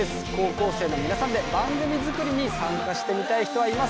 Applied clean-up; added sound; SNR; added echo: none; Car passing by; 16 dB; none.